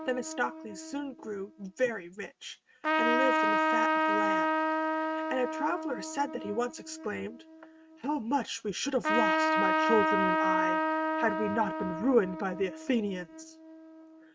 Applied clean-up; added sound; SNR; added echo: neural mask model RNNoise.